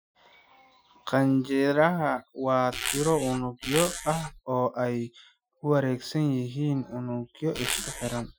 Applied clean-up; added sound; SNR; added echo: classical method Wiener filter.